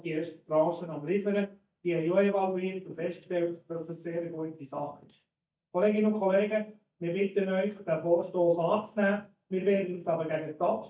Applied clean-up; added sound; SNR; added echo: neural mask model DeepFilterNet 3.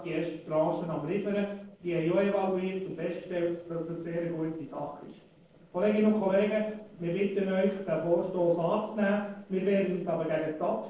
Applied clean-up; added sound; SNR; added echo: neural separator model SepFormer DNS4.